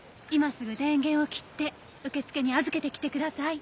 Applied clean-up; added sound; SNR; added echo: none; none; none; none.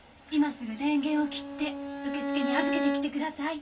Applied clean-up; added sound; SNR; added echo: none; Bowed string instrument; 3 dB; reverberation time 0.2 s.